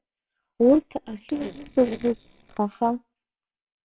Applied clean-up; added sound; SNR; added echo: neural separator model SepFormer WHAMR!.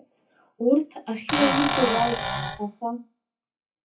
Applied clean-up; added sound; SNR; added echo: classical method WPE with log-MMSE.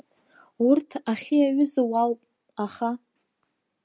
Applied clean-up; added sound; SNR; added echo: none; none; none; none.